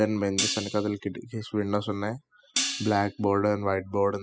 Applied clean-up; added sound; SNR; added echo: classical method spectral subtraction.